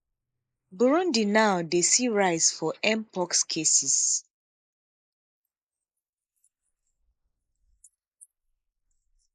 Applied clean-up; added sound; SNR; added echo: neural mask model Resemble Enhance denoiser.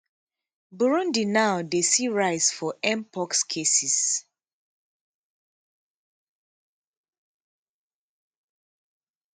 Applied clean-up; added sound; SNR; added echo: none; none; none; none.